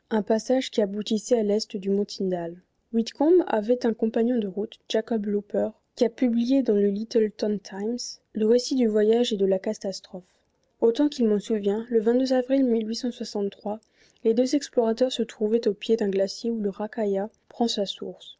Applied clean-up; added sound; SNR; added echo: none; none; none; none.